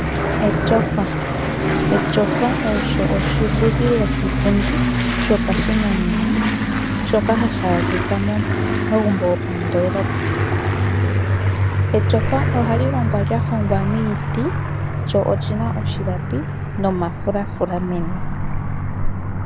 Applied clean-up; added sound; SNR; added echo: none; Aircraft; -3 dB; none.